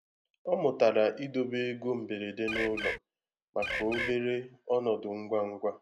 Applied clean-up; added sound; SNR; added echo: none; Bird; 3 dB; none.